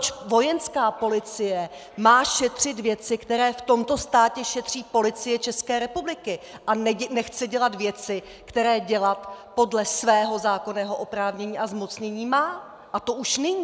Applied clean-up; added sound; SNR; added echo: none; none; none; none.